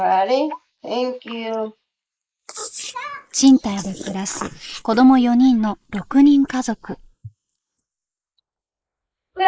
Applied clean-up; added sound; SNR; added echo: neural mask model Resemble Enhance denoiser.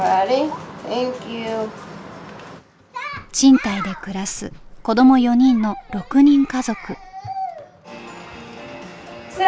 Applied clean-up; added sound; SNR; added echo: none; none; none; none.